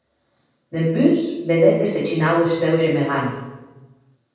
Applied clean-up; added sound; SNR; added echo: none; none; none; reverberation time 1.2 s.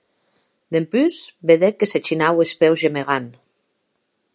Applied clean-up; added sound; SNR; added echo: none; none; none; none.